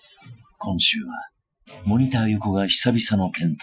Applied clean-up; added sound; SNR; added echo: classical method Wiener filter.